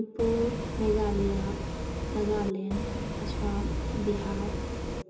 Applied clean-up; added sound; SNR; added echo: none; Bus; 0 dB; reverberation time 0.2 s.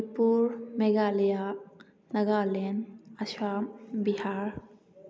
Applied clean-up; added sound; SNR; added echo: none; none; none; none.